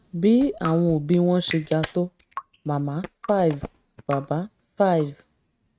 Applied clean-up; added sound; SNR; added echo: neural mask model RNNoise.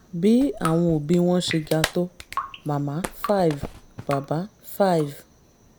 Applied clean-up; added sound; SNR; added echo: none; Drip + Clapping; 12 dB; none.